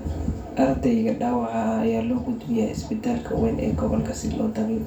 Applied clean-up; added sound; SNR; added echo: none; none; none; reverberation time 0.3 s.